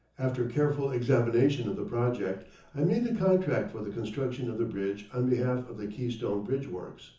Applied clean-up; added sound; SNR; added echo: none; none; none; reverberation time 0.6 s.